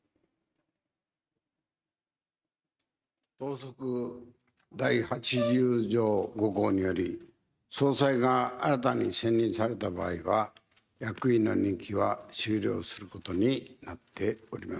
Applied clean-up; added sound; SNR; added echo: neural mask model RNNoise.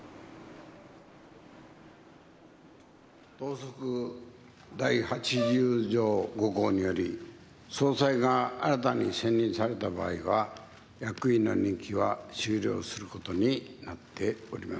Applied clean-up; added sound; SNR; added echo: none; Brass instrument; 8 dB; none.